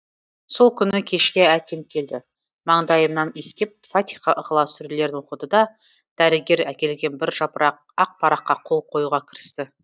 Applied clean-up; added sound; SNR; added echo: neural mask model DeepFilterNet 3.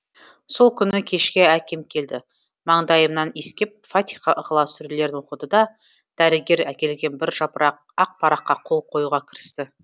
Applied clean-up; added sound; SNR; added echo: none; none; none; none.